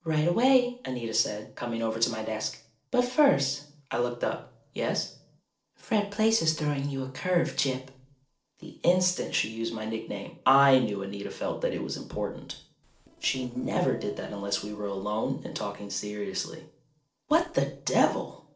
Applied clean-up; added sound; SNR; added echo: neural separator model SepFormer DNS4.